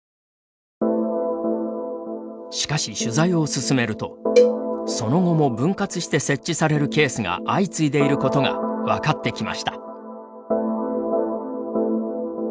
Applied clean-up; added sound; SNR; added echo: none; Cowbell; 1 dB; none.